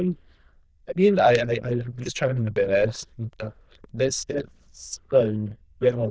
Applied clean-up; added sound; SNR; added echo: neural diffusion model UNIVERSE++.